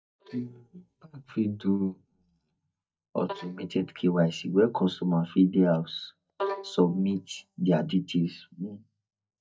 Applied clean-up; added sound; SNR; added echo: neural mask model DeepFilterNet 3.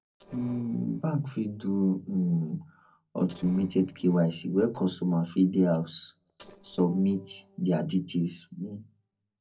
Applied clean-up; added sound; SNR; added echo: neural separator model SepFormer DNS4.